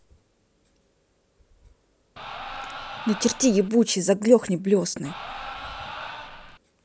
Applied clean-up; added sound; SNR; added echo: none; Crowd; 11 dB; none.